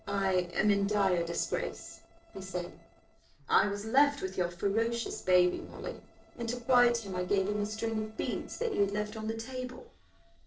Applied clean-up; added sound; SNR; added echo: neural separator model SepFormer DNS4.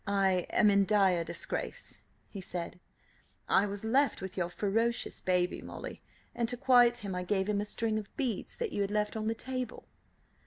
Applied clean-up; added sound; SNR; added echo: none; none; none; none.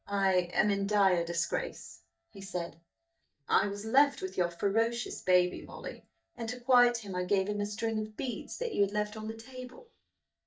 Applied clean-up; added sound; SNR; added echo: neural mask model DeepFilterNet 3.